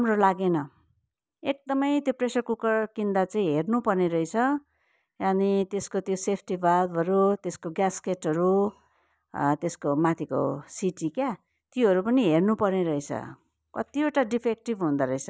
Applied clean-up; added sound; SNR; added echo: none; none; none; none.